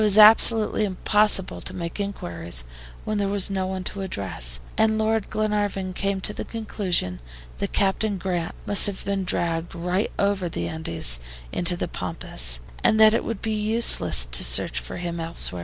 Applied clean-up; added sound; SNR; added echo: none; none; none; none.